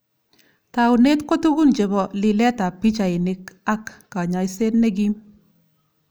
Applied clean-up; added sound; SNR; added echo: none; none; none; none.